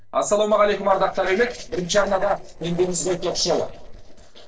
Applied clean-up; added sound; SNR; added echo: neural separator model SepFormer DNS4.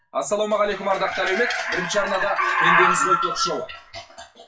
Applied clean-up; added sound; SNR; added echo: classical method WPE with log-MMSE.